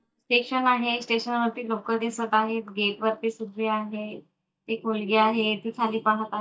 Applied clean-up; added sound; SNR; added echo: neural mask model DeepFilterNet 3.